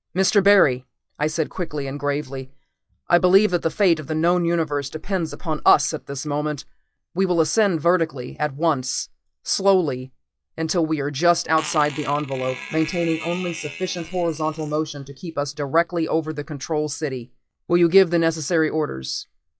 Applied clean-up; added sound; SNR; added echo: classical method log-MMSE.